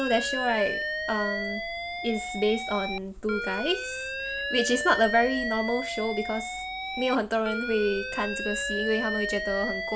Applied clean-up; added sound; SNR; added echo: none; Alarm; 4 dB; none.